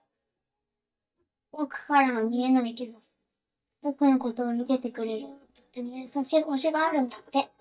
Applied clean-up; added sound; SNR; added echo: neural mask model DeepFilterNet 3.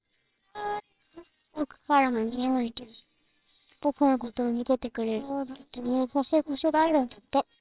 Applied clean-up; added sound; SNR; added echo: neural separator model SepFormer WHAMR!.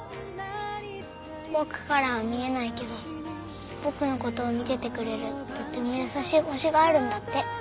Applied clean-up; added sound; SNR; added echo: none; none; none; none.